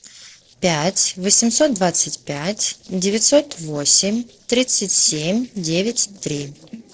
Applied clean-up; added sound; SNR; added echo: neural separator model SepFormer DNS4.